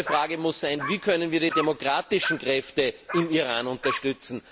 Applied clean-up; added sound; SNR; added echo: none; Dog; 9 dB; none.